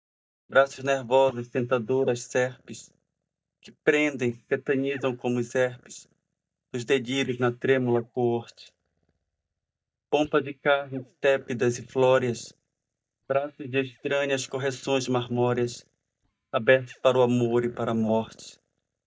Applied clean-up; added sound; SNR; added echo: neural mask model DeepFilterNet 3.